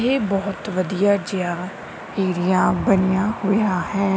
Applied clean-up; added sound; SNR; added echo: none; none; none; none.